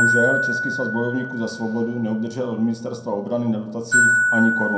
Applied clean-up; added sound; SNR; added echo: none; Glockenspiel; -1 dB; reverberation time 0.5 s.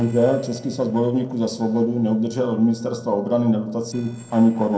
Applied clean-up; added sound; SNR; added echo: neural separator model SepFormer DNS4.